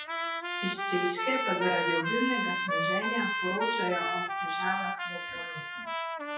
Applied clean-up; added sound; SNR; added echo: classical method WPE with log-MMSE.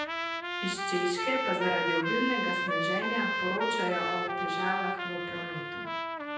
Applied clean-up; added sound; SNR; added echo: none; Trumpet; -1 dB; reverberation time 0.9 s.